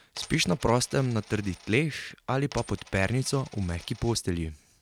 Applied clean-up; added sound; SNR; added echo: none; Coin (dropping); 20 dB; none.